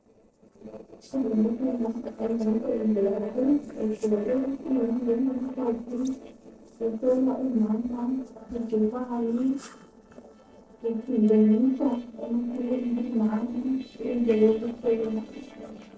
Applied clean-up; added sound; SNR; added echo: neural separator model SepFormer DNS4.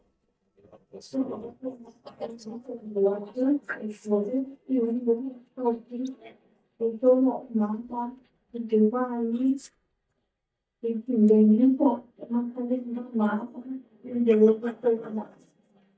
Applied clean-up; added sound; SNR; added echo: neural mask model DeepFilterNet 3.